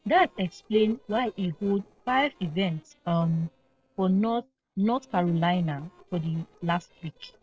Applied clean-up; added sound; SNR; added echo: neural separator model SepFormer DNS4.